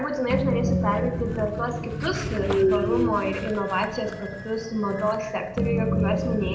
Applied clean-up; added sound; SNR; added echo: none; Train; 0 dB; reverberation time 0.7 s.